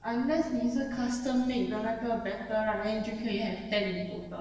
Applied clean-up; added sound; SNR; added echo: none; none; none; reverberation time 1.2 s.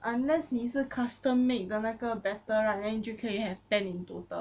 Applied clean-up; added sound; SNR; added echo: none; none; none; none.